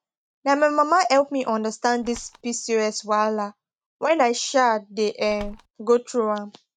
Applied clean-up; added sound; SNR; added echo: neural mask model RNNoise.